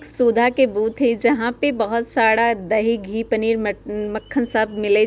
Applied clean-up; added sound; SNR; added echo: none; none; none; none.